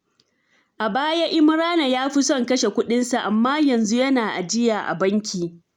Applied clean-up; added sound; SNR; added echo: none; none; none; none.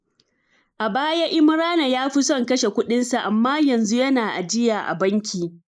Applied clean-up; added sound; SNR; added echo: neural mask model Resemble Enhance denoiser.